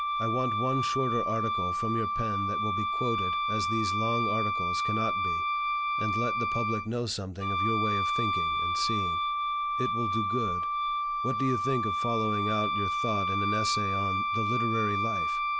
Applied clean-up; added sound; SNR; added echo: none; Wind instrument, woodwind instrument; -4 dB; none.